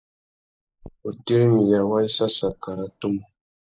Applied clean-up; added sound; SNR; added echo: neural mask model Resemble Enhance denoiser.